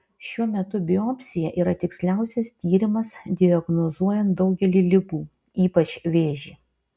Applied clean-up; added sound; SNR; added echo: none; none; none; none.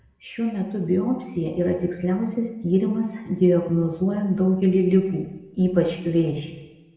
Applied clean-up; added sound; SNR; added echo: none; none; none; reverberation time 1.0 s.